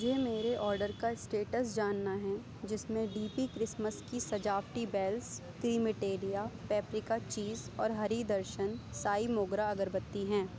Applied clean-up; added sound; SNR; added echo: none; none; none; none.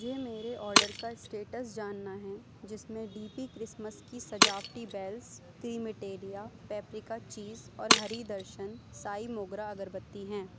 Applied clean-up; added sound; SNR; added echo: none; Shatter; -5 dB; none.